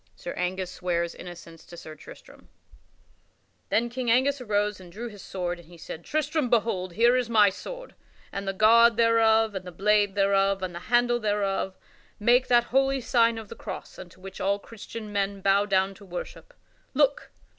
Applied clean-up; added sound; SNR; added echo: none; none; none; none.